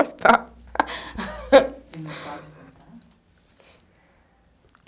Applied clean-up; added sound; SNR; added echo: none; none; none; none.